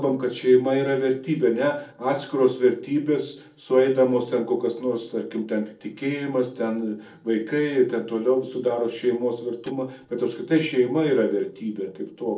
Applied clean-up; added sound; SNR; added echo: neural separator model SepFormer DNS4.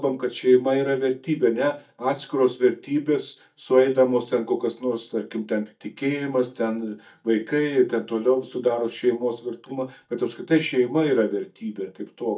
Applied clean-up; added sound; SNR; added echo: neural mask model DeepFilterNet 3.